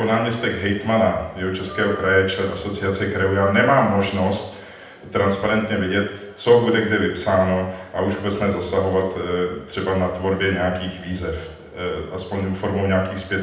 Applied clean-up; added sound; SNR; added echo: none; Wind instrument, woodwind instrument; 18 dB; reverberation time 0.8 s.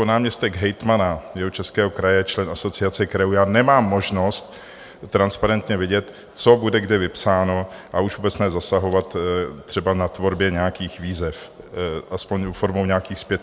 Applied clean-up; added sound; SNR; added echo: none; none; none; none.